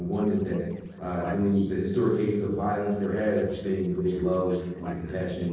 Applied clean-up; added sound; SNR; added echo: neural separator model SepFormer DNS4.